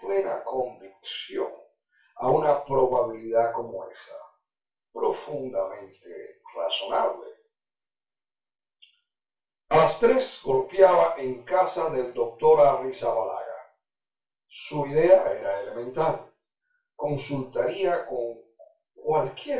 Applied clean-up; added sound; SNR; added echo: none; none; none; reverberation time 0.3 s.